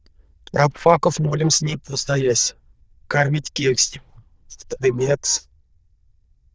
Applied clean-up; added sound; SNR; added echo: neural diffusion model UNIVERSE++.